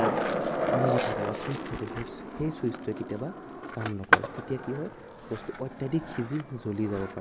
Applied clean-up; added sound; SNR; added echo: none; Skateboard; -2 dB; none.